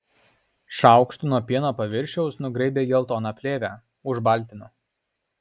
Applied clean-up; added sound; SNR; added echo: none; none; none; none.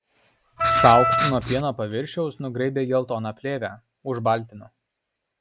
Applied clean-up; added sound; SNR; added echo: none; Writing + Wind instrument, woodwind instrument; -2 dB; none.